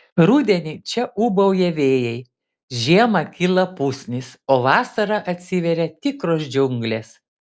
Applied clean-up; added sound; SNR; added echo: none; none; none; none.